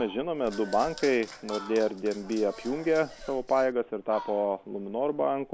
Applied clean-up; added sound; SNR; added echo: none; Fowl + Applause / Clapping; 16 dB; none.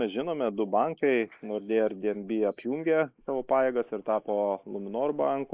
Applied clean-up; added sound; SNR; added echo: neural mask model Resemble Enhance denoiser.